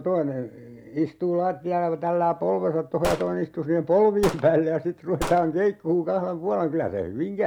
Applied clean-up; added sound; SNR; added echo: none; Gunshot, gunfire; 12 dB; none.